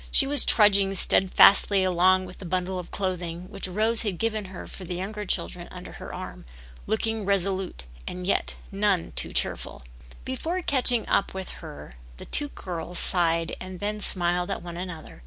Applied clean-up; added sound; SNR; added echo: none; none; none; none.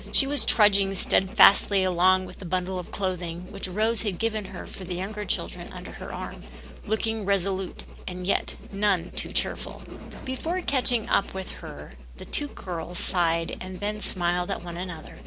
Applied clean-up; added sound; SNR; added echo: none; Drawer open or close + Writing; 16 dB; none.